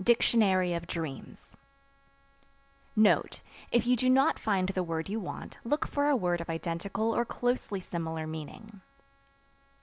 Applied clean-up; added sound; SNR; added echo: none; none; none; none.